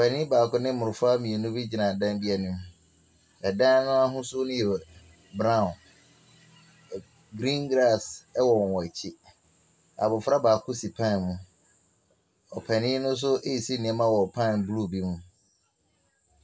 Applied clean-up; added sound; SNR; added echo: none; none; none; none.